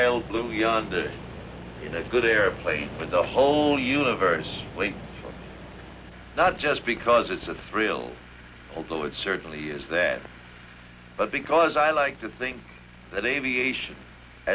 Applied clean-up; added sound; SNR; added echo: none; none; none; none.